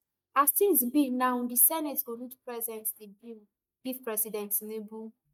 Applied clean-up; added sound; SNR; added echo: neural mask model DeepFilterNet 3.